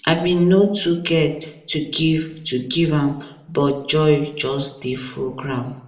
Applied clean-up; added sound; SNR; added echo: none; none; none; reverberation time 0.5 s.